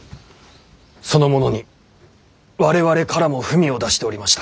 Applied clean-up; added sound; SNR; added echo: none; none; none; none.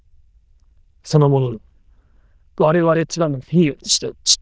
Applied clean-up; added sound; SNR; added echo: neural diffusion model UNIVERSE++.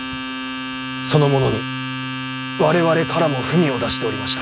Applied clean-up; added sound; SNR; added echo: none; Domestic sounds, home sounds; 6 dB; none.